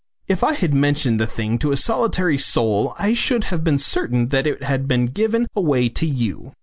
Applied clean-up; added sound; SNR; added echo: none; none; none; none.